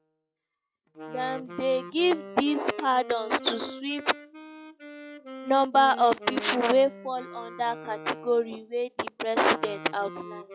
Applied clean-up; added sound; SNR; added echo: classical method log-MMSE.